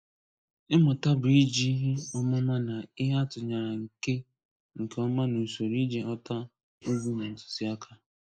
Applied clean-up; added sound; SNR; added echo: neural mask model Resemble Enhance denoiser.